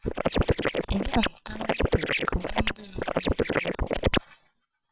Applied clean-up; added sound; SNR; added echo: neural separator model SepFormer WHAMR!.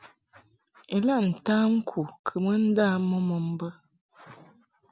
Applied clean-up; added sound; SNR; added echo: none; none; none; none.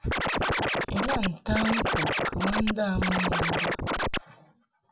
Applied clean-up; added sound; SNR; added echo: none; Scratching (performance technique); -4 dB; reverberation time 0.2 s.